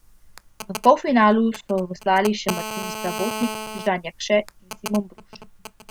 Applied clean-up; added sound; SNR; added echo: none; Telephone; 11 dB; none.